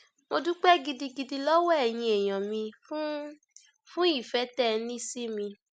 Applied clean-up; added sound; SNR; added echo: none; none; none; none.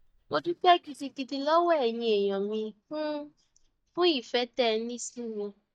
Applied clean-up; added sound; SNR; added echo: neural mask model DeepFilterNet 3.